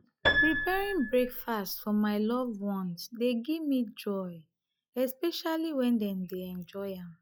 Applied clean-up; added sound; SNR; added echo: classical method log-MMSE.